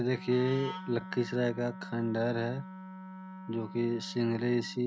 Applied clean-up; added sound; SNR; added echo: none; Wind instrument, woodwind instrument; 12 dB; none.